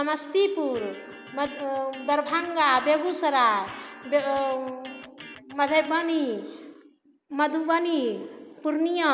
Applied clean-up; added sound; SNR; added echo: none; Electric guitar; 19 dB; none.